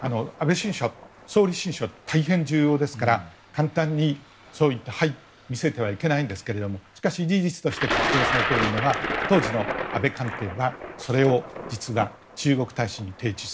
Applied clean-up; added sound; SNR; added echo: none; Thunder; 7 dB; none.